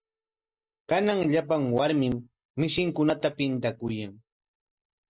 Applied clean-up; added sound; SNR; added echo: neural mask model DeepFilterNet 3.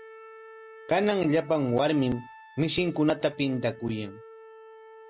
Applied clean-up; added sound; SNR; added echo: none; Wind instrument, woodwind instrument; 19 dB; none.